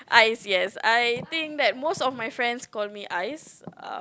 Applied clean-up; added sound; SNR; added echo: none; none; none; none.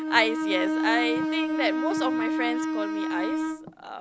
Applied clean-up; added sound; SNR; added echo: none; Bowed string instrument; -2 dB; none.